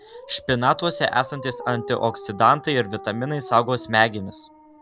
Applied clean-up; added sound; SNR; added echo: none; Dog; 16 dB; none.